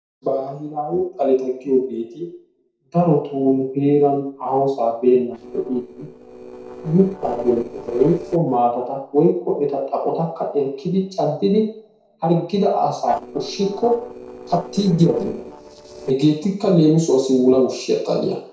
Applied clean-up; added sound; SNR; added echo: neural separator model SepFormer DNS4.